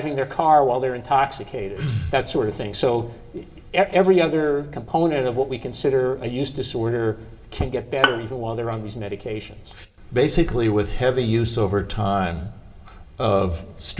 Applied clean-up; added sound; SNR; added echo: none; Bowed string instrument; 6 dB; reverberation time 0.8 s.